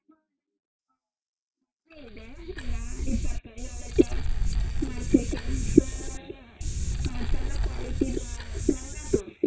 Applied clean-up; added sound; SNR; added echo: neural mask model DeepFilterNet 3.